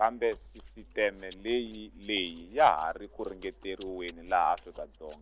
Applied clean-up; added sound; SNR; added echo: neural separator model SepFormer DNS4.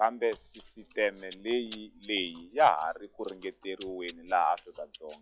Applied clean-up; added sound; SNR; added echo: classical method log-MMSE.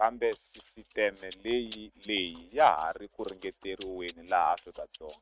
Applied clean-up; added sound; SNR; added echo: neural mask model RNNoise.